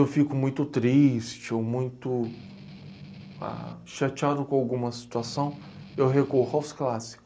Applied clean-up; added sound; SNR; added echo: none; Strum; 17 dB; none.